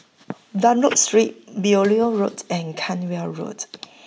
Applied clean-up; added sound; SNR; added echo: none; none; none; none.